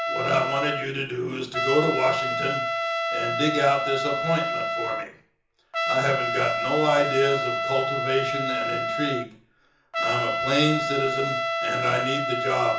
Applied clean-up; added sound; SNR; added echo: none; Trumpet; 0 dB; reverberation time 0.6 s.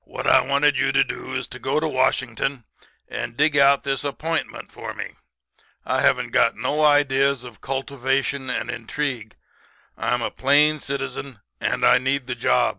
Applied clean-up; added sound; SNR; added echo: none; none; none; none.